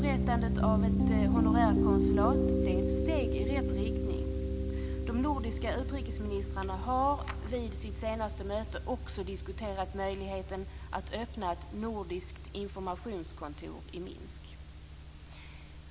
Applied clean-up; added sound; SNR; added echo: none; Piano; -4 dB; none.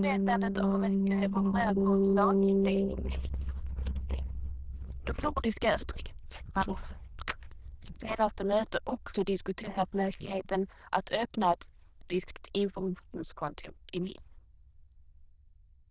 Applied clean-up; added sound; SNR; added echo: neural diffusion model UNIVERSE++.